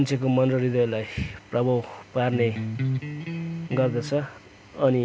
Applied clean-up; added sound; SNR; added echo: none; Electric guitar; 5 dB; none.